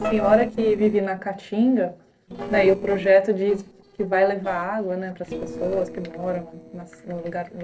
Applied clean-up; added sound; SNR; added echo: neural separator model SepFormer DNS4.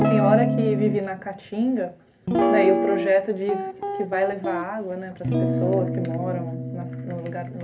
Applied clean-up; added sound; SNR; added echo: none; Guitar; 0 dB; reverberation time 0.3 s.